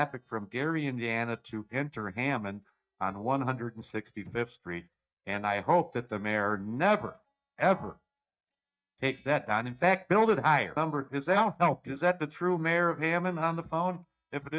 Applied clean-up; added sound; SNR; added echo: neural mask model DeepFilterNet 3.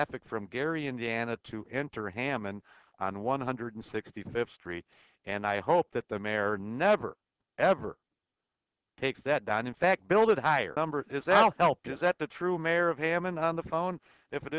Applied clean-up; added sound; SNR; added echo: none; none; none; none.